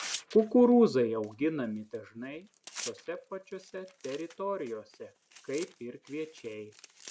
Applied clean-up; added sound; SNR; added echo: none; Tearing; 17 dB; none.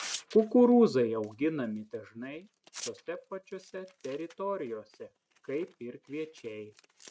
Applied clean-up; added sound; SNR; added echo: neural mask model RNNoise.